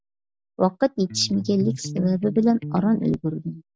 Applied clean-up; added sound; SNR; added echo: none; Electric guitar; 10 dB; none.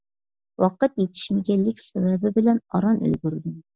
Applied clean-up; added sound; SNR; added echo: none; none; none; none.